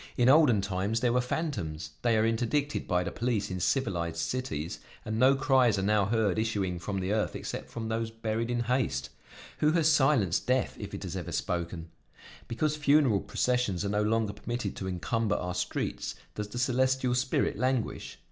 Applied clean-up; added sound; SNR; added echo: none; none; none; none.